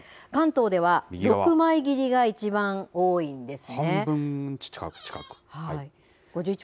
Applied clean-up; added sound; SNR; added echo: none; Squeak; 19 dB; none.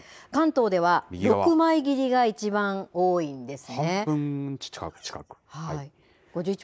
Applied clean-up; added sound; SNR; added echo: neural mask model Resemble Enhance denoiser.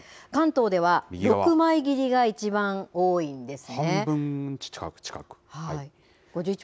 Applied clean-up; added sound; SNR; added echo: none; none; none; none.